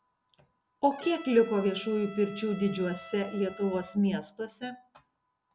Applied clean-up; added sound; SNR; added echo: none; Trumpet; 17 dB; none.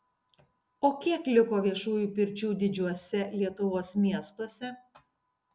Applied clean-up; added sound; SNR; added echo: none; none; none; none.